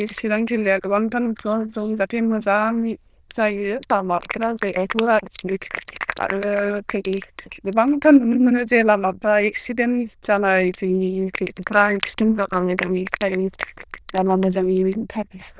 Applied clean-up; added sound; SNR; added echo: neural diffusion model UNIVERSE++.